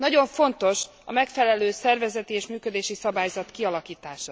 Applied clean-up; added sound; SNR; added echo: none; none; none; none.